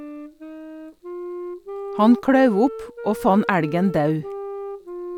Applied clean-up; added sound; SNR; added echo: none; Wind instrument, woodwind instrument; 11 dB; none.